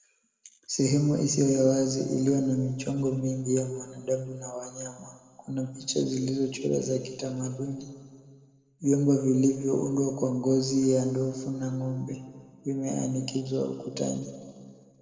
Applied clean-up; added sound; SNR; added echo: none; none; none; reverberation time 1.8 s.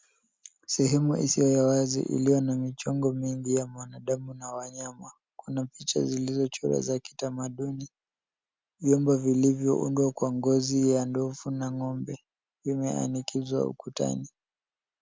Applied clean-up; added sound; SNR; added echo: none; none; none; none.